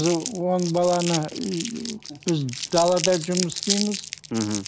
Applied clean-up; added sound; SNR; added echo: none; Crumpling, crinkling; 7 dB; none.